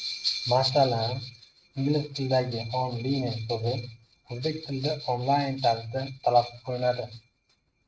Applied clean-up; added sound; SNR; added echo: neural mask model RNNoise.